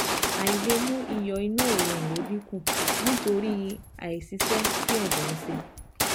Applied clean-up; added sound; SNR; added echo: none; Gunshot, gunfire; -1 dB; none.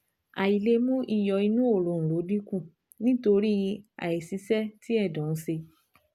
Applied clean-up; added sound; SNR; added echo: none; none; none; none.